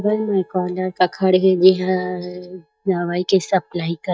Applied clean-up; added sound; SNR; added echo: neural mask model DeepFilterNet 3.